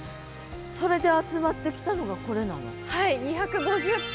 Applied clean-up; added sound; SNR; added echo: none; none; none; none.